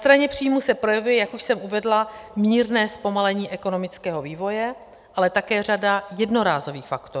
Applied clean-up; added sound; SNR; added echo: none; none; none; none.